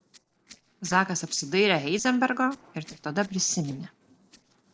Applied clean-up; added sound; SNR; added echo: neural separator model SepFormer DNS4.